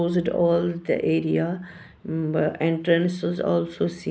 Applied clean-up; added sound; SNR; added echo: none; none; none; none.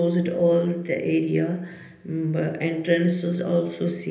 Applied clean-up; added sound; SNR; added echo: none; none; none; reverberation time 1.4 s.